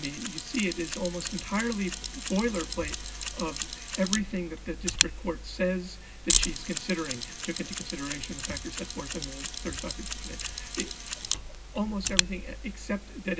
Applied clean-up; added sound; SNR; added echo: none; Mechanisms; 0 dB; reverberation time 0.2 s.